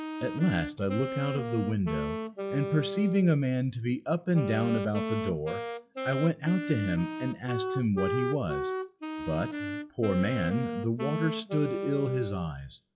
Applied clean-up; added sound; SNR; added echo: classical method log-MMSE.